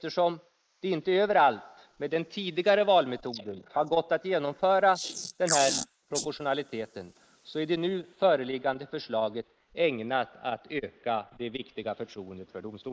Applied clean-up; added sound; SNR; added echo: neural mask model Resemble Enhance denoiser.